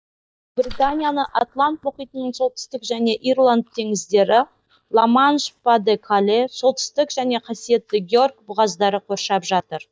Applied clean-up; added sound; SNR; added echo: neural mask model DeepFilterNet 3.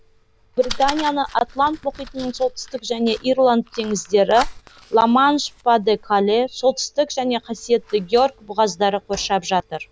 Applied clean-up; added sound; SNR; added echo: none; Fire; 16 dB; none.